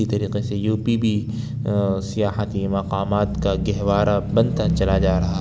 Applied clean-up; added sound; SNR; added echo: none; none; none; none.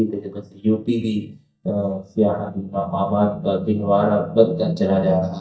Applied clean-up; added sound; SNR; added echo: neural mask model DeepFilterNet 3.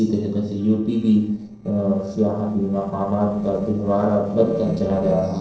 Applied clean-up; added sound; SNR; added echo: neural separator model SepFormer DNS4.